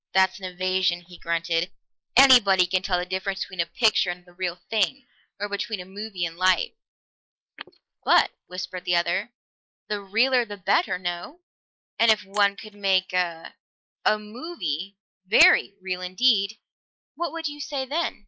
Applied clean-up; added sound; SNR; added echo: neural mask model Resemble Enhance denoiser.